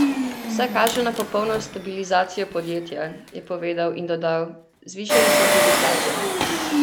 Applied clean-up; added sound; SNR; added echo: none; Engine; -2 dB; none.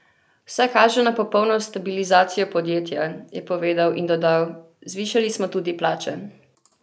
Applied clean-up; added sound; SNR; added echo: none; none; none; none.